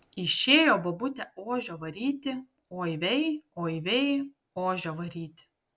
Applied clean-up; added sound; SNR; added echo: none; none; none; none.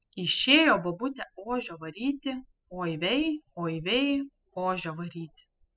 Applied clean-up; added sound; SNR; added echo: classical method spectral subtraction.